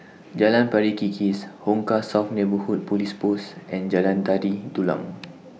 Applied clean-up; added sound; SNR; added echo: none; none; none; none.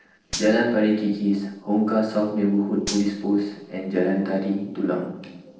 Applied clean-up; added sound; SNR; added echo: neural separator model SepFormer DNS4.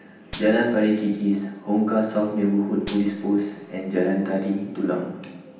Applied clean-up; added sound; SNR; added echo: none; Gunshot, gunfire; 14 dB; reverberation time 0.9 s.